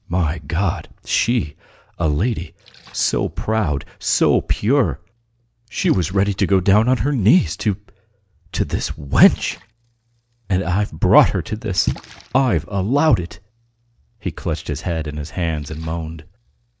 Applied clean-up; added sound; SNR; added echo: none; Splash, splatter; 20 dB; none.